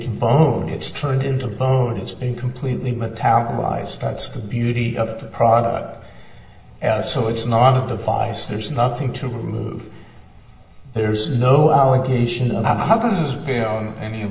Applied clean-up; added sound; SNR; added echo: none; none; none; reverberation time 1.0 s.